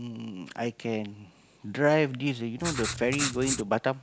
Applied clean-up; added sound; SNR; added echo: none; Writing; 4 dB; none.